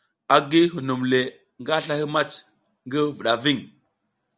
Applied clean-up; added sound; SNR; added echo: none; none; none; none.